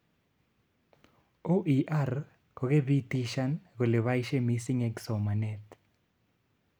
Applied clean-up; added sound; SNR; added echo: none; none; none; none.